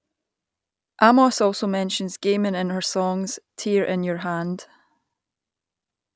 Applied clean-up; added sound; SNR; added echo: none; none; none; none.